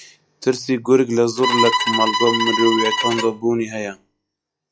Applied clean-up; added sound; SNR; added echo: classical method log-MMSE.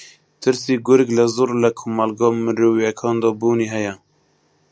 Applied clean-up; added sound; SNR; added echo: none; none; none; none.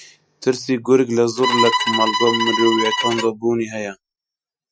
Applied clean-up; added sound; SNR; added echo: classical method Wiener filter.